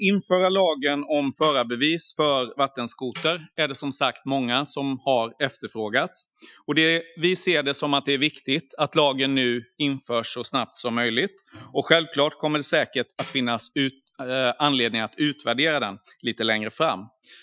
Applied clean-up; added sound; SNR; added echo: classical method Wiener filter.